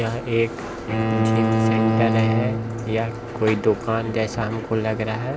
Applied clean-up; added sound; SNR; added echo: none; Bowed string instrument; -2 dB; none.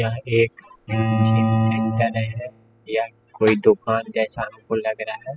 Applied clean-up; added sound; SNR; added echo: classical method spectral subtraction.